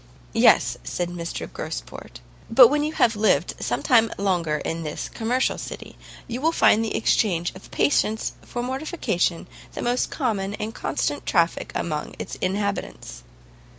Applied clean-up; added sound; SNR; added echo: none; none; none; none.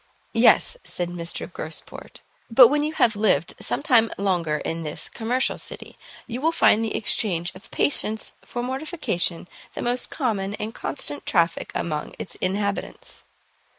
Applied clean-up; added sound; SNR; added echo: neural mask model Resemble Enhance denoiser.